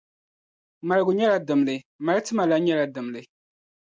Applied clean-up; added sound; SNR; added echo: none; none; none; none.